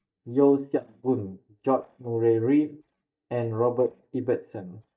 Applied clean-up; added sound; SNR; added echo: neural mask model DeepFilterNet 3.